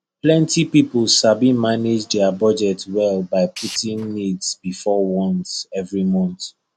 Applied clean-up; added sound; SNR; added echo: none; Tools; 16 dB; none.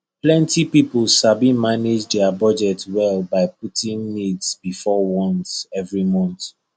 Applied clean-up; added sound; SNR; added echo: none; none; none; none.